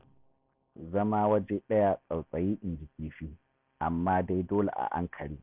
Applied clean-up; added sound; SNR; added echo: none; none; none; none.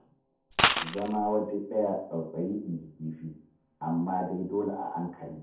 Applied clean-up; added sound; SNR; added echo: none; Coin (dropping); -5 dB; reverberation time 0.6 s.